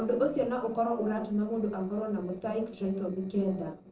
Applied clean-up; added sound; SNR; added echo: neural separator model SepFormer DNS4.